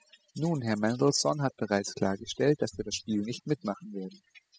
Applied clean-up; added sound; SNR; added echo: classical method spectral subtraction.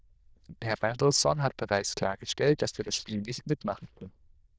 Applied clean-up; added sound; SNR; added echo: neural diffusion model UNIVERSE++.